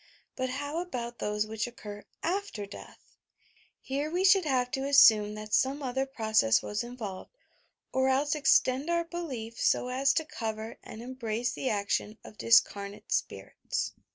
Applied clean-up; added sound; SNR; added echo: none; none; none; none.